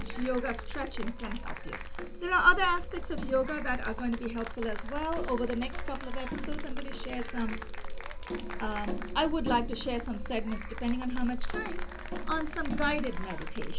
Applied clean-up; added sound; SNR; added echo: none; Applause / Cheering; 15 dB; none.